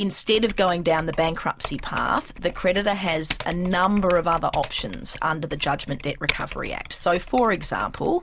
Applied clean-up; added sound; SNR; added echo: none; Typing; 11 dB; none.